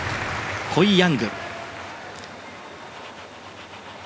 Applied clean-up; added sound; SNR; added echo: none; Domestic sounds, home sounds; 15 dB; none.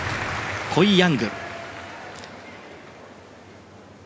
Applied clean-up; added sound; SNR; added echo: none; none; none; none.